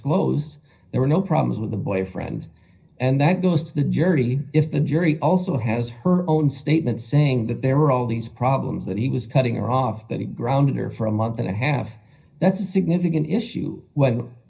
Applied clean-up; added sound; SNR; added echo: none; none; none; reverberation time 0.4 s.